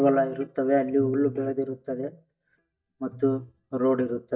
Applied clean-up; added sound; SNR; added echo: neural mask model DeepFilterNet 3.